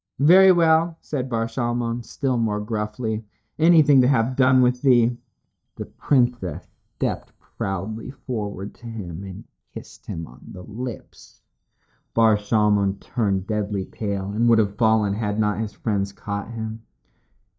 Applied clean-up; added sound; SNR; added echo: neural mask model DeepFilterNet 3.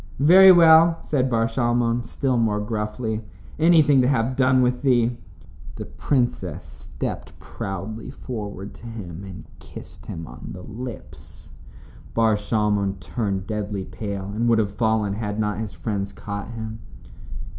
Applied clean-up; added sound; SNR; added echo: none; none; none; none.